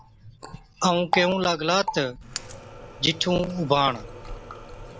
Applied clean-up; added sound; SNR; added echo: none; Water tap, faucet; 11 dB; none.